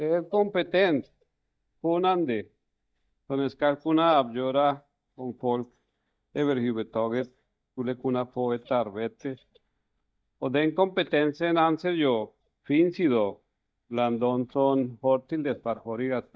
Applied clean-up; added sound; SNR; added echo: neural mask model DeepFilterNet 3.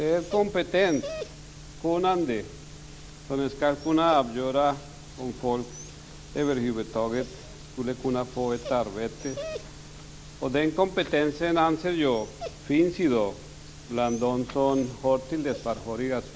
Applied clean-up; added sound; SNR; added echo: none; Dog; 19 dB; none.